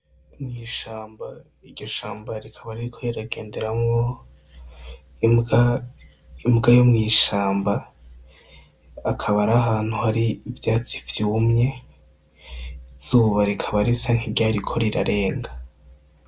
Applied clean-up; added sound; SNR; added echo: none; none; none; none.